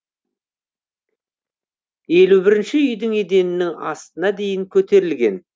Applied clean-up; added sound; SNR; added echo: none; none; none; none.